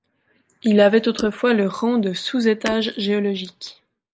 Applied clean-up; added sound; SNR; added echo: neural mask model Resemble Enhance denoiser.